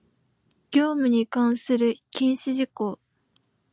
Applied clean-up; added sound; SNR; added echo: none; none; none; none.